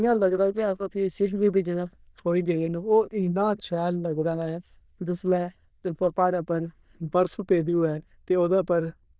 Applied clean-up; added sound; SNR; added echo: neural diffusion model UNIVERSE++.